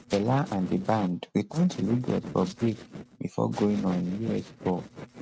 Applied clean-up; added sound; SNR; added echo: neural mask model RNNoise.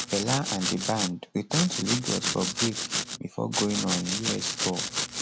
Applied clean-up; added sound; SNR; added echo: none; Domestic sounds, home sounds; 1 dB; none.